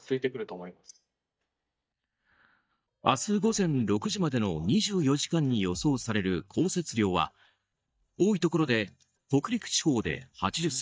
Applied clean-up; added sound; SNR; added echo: neural mask model DeepFilterNet 3.